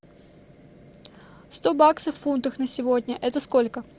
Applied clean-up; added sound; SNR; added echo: none; none; none; none.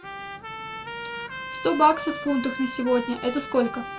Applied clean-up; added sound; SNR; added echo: none; Trumpet; 9 dB; reverberation time 0.2 s.